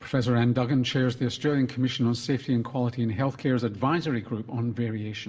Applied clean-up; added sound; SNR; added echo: none; none; none; reverberation time 1.3 s.